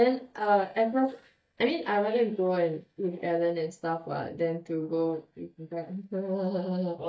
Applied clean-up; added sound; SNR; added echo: neural mask model DeepFilterNet 3.